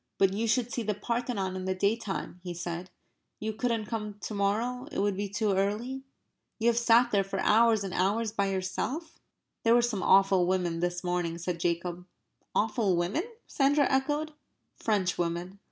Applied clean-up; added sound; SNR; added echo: none; none; none; none.